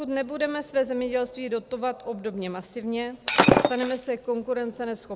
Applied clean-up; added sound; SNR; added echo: none; Shatter; -4 dB; none.